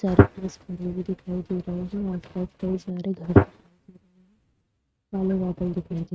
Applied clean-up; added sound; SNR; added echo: neural mask model RNNoise.